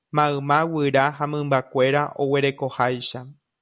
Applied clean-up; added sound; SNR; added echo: none; none; none; none.